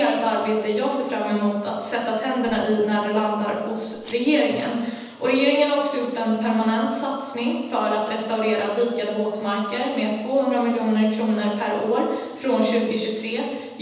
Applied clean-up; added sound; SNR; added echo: none; Rattle; 16 dB; reverberation time 1.1 s.